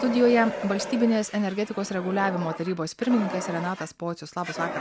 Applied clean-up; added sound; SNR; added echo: none; Fire; 10 dB; none.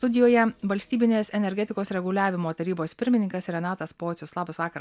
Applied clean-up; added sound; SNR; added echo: none; none; none; none.